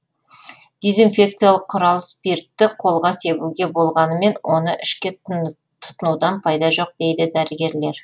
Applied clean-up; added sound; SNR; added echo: none; none; none; none.